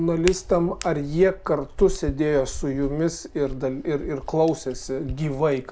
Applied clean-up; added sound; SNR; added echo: none; Hands; 11 dB; none.